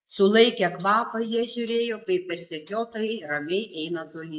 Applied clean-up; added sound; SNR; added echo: neural mask model Resemble Enhance denoiser.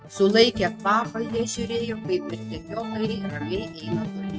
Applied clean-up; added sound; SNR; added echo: neural mask model RNNoise.